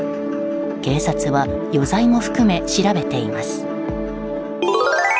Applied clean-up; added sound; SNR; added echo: none; none; none; none.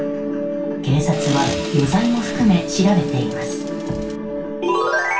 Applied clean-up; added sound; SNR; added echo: none; Accelerating, revving, vroom; 13 dB; reverberation time 0.2 s.